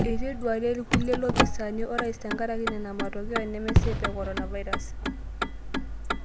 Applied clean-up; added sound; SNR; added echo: none; Fireworks + Motor vehicle (road); -2 dB; none.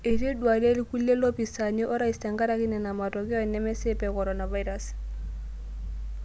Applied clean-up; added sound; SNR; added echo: none; none; none; none.